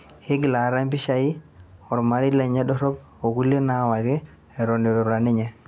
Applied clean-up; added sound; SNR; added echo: none; none; none; none.